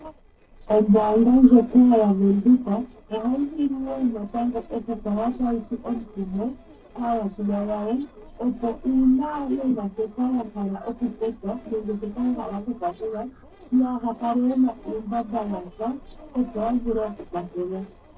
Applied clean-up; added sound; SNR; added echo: neural separator model SepFormer DNS4.